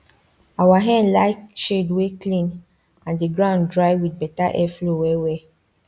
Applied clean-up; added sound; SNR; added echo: none; none; none; none.